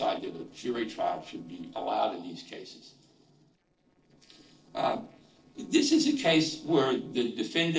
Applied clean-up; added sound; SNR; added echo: neural separator model SepFormer DNS4.